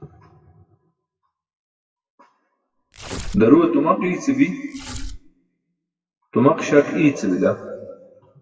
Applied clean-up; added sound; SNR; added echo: classical method WPE with log-MMSE.